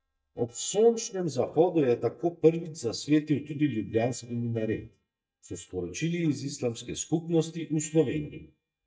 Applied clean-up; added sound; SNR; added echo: neural mask model DeepFilterNet 3.